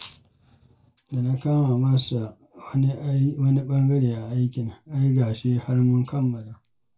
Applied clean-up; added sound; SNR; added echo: none; none; none; reverberation time 0.2 s.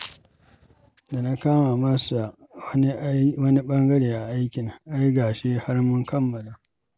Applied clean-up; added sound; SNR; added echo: none; none; none; none.